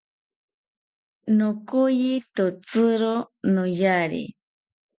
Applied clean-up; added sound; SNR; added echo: none; none; none; none.